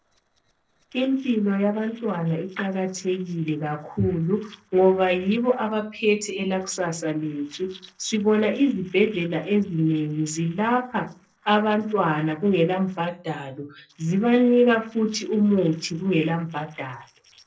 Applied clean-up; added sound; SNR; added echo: neural separator model SepFormer DNS4.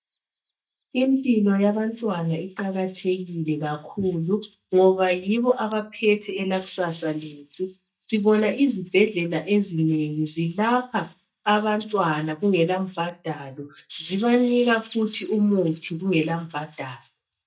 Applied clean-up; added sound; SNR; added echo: neural mask model DeepFilterNet 3.